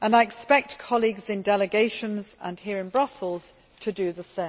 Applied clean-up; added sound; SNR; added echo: none; none; none; none.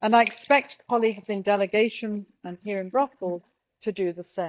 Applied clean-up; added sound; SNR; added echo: neural mask model DeepFilterNet 3.